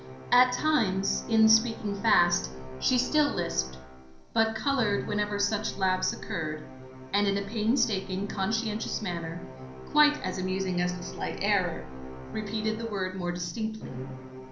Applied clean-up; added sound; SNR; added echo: none; Musical instrument; 12 dB; reverberation time 0.6 s.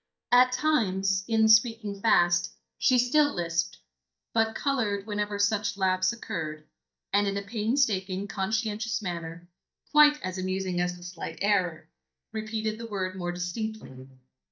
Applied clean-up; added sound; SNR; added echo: neural mask model DeepFilterNet 3.